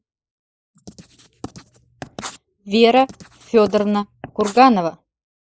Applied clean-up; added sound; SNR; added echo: neural mask model Resemble Enhance denoiser.